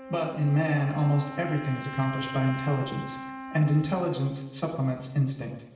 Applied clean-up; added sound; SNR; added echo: none; Wind instrument, woodwind instrument; 12 dB; reverberation time 0.8 s.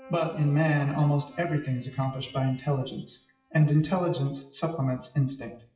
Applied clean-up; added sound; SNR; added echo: classical method WPE with log-MMSE.